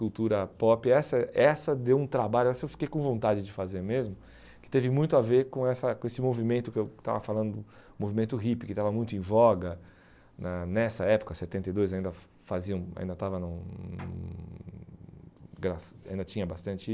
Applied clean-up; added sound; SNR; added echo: none; none; none; none.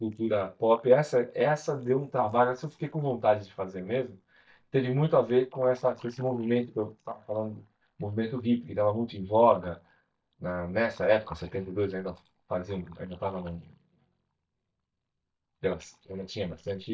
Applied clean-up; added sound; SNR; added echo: neural mask model DeepFilterNet 3.